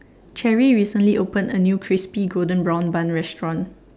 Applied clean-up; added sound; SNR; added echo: none; none; none; none.